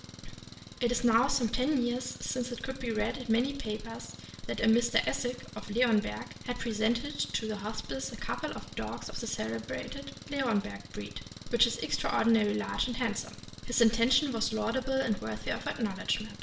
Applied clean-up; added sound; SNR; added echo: none; Engine; 15 dB; reverberation time 0.5 s.